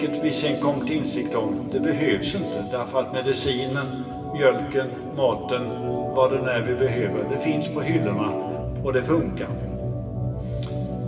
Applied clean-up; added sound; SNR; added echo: none; Organ; 3 dB; reverberation time 2.0 s.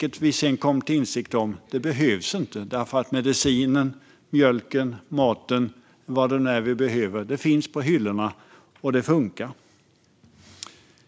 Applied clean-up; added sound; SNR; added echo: none; none; none; none.